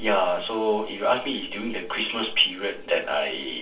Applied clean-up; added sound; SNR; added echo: none; none; none; reverberation time 0.3 s.